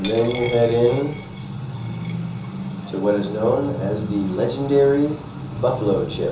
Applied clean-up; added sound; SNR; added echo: none; Coin (dropping); 19 dB; reverberation time 1.2 s.